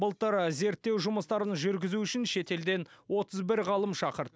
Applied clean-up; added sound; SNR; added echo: none; none; none; none.